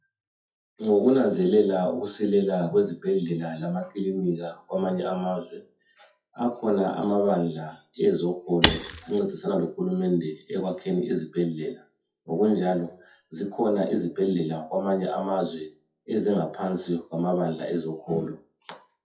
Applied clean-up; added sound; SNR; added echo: classical method WPE with log-MMSE.